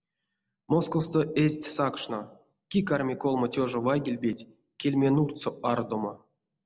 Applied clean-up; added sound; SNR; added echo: none; none; none; none.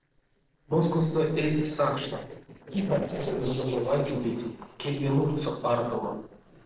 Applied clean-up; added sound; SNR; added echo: neural separator model SepFormer DNS4.